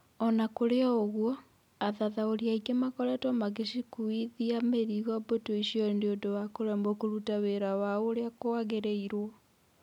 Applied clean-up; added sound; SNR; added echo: none; none; none; none.